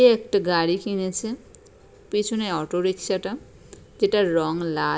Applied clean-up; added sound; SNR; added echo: none; none; none; none.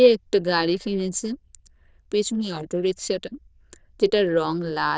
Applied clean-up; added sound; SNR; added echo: neural diffusion model UNIVERSE++.